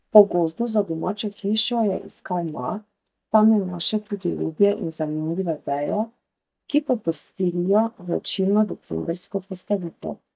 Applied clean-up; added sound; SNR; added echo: neural mask model DeepFilterNet 3.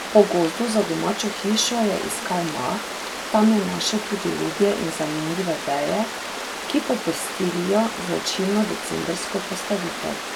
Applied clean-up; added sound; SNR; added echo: none; Water; 7 dB; none.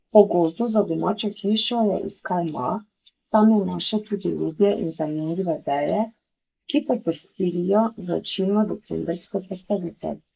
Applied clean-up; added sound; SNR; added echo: neural mask model Resemble Enhance denoiser.